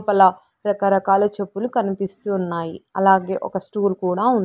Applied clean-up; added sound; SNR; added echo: none; none; none; none.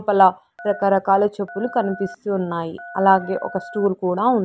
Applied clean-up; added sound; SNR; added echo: none; Telephone; 18 dB; none.